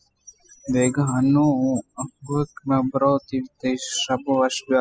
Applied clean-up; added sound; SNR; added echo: classical method spectral subtraction.